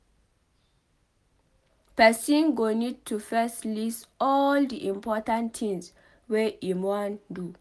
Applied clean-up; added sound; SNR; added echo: none; none; none; none.